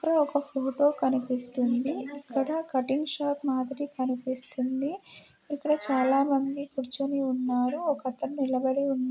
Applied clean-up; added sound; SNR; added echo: none; none; none; none.